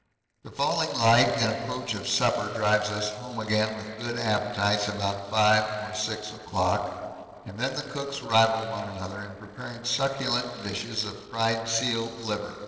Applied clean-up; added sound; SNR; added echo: neural separator model SepFormer DNS4.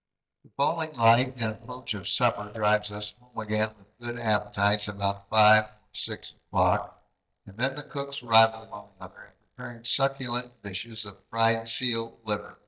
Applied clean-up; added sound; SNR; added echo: neural mask model DeepFilterNet 3.